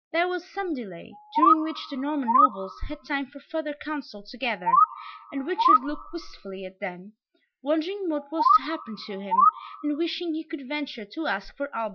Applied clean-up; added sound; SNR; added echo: classical method Wiener filter.